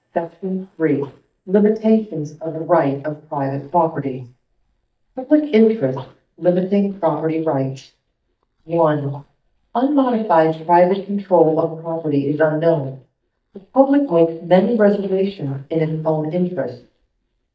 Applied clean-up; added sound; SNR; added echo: neural mask model DeepFilterNet 3.